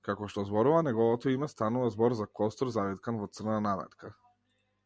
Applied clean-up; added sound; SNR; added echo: none; none; none; none.